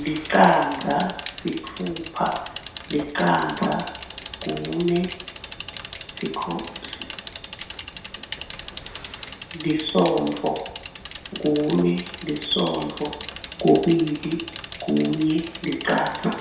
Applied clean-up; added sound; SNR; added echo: none; Bicycle; 13 dB; reverberation time 0.7 s.